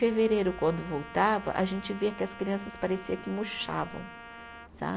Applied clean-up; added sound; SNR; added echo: none; Trumpet; 16 dB; none.